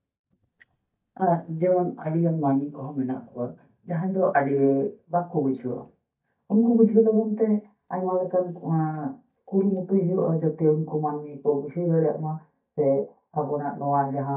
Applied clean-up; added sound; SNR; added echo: neural mask model DeepFilterNet 3.